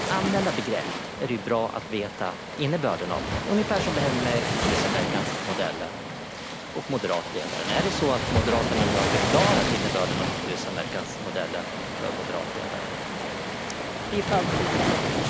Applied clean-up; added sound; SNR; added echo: none; Waves, surf; -1 dB; none.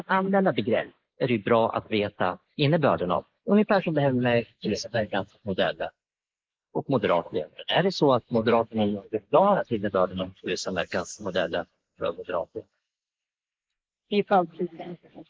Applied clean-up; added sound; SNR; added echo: neural mask model Resemble Enhance denoiser.